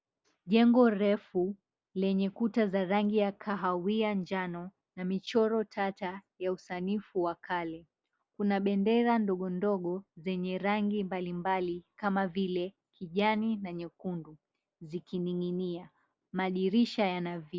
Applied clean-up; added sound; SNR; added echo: none; none; none; none.